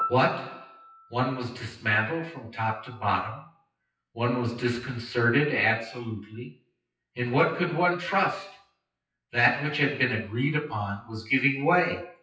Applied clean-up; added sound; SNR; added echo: classical method WPE with log-MMSE.